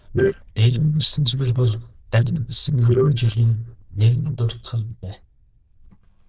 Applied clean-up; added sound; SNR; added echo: neural diffusion model UNIVERSE++.